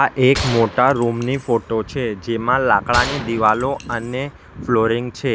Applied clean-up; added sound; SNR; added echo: none; Gunshot, gunfire; 12 dB; none.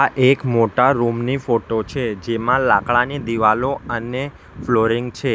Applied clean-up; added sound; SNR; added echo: none; none; none; none.